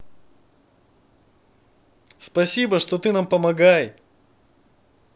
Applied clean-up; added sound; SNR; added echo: none; none; none; none.